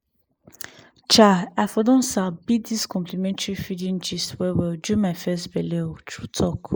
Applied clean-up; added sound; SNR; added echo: neural mask model Resemble Enhance denoiser.